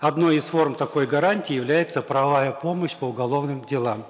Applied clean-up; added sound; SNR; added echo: none; none; none; none.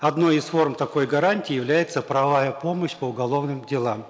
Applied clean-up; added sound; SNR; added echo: neural mask model Resemble Enhance denoiser.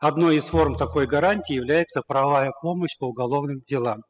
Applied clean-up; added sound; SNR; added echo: classical method spectral subtraction.